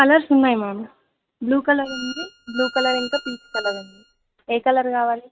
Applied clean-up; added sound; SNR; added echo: neural mask model RNNoise.